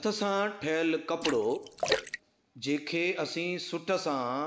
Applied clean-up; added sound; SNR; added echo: none; Splash, splatter; 5 dB; none.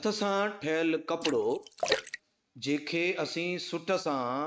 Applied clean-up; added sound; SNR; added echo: neural mask model RNNoise.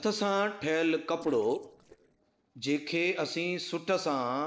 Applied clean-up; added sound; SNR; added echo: neural separator model SepFormer DNS4.